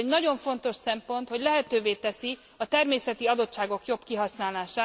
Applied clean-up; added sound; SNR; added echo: none; none; none; none.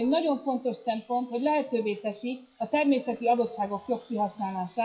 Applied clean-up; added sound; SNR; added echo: classical method WPE with log-MMSE.